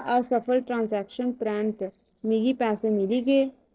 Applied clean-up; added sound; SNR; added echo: neural separator model SepFormer DNS4.